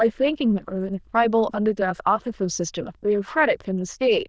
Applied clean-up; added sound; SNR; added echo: neural diffusion model UNIVERSE++.